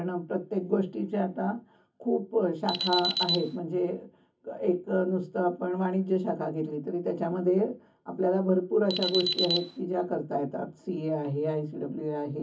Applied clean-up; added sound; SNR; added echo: none; Alarm; 4 dB; reverberation time 0.3 s.